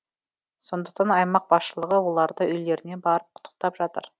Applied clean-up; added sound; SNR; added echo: none; none; none; none.